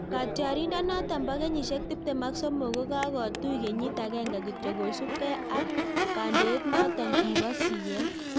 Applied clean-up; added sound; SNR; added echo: none; Crowd / Race car, auto racing / Accelerating, revving, vroom; 0 dB; none.